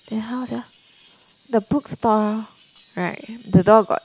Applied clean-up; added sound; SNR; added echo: none; Screech; 19 dB; none.